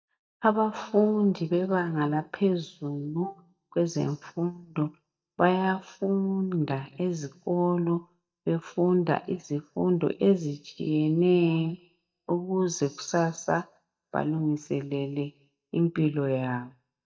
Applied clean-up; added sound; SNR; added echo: neural mask model DeepFilterNet 3.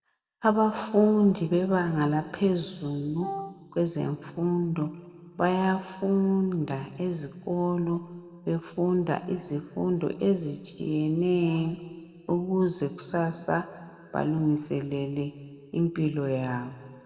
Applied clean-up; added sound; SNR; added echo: none; Wind instrument, woodwind instrument; 10 dB; reverberation time 2.2 s.